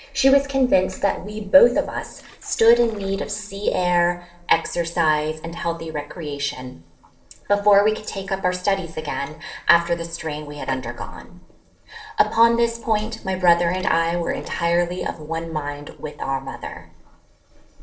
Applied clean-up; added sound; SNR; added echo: neural separator model SepFormer DNS4.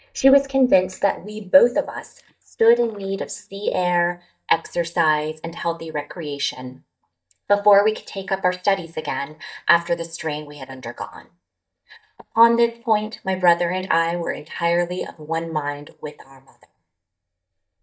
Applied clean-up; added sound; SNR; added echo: neural mask model DeepFilterNet 3.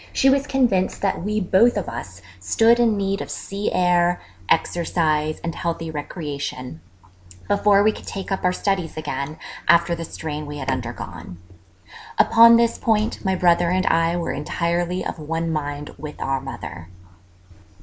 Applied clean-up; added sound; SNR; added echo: none; none; none; none.